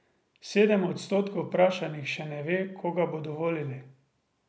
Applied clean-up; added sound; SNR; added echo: none; none; none; none.